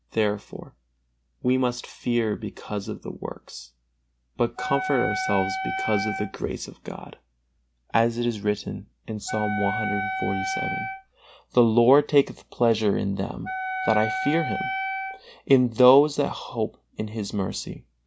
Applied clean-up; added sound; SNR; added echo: none; Wind instrument, woodwind instrument; 4 dB; none.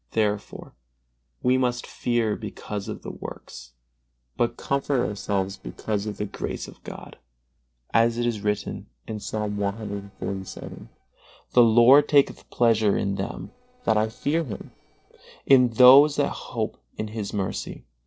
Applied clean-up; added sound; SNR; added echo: neural separator model SepFormer DNS4.